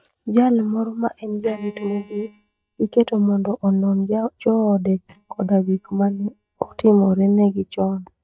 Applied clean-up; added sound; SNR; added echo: neural mask model DeepFilterNet 3.